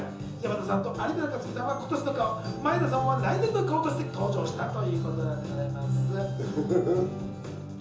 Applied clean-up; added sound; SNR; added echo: none; none; none; reverberation time 0.6 s.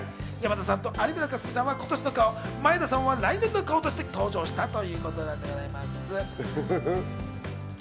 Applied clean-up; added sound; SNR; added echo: none; none; none; none.